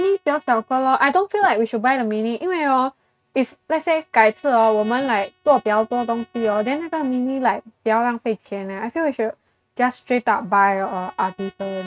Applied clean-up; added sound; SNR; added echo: neural mask model RNNoise.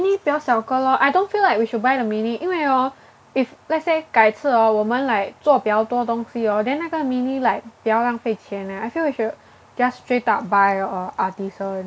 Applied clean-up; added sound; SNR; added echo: none; none; none; none.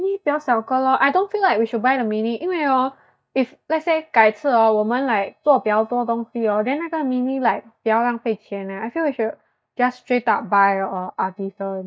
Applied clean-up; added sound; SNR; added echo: neural mask model DeepFilterNet 3.